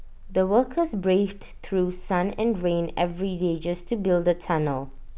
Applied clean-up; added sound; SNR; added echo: none; none; none; none.